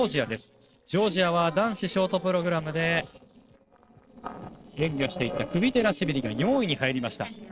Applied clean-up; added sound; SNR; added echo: neural separator model SepFormer DNS4.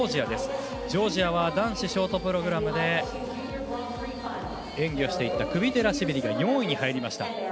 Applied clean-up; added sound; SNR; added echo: none; none; none; none.